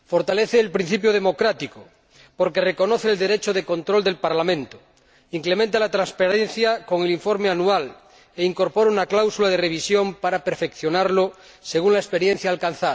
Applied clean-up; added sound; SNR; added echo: none; none; none; none.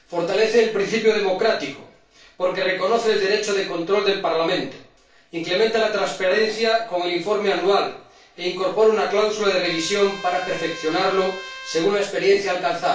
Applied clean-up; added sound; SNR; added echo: none; Trumpet; 15 dB; reverberation time 0.3 s.